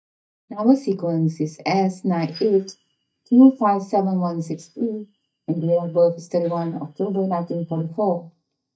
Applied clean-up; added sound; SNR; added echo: neural mask model DeepFilterNet 3.